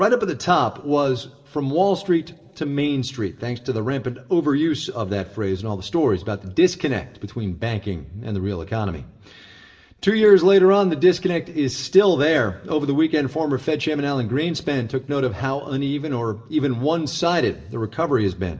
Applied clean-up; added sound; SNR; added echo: none; none; none; reverberation time 0.9 s.